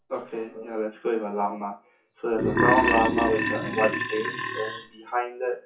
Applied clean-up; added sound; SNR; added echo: classical method WPE with log-MMSE.